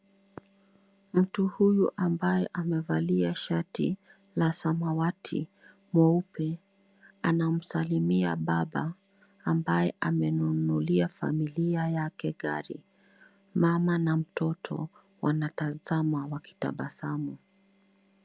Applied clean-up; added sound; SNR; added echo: none; none; none; none.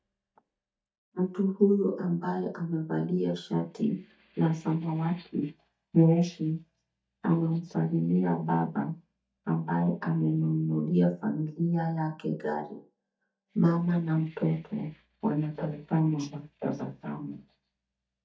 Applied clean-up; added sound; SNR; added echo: neural mask model DeepFilterNet 3.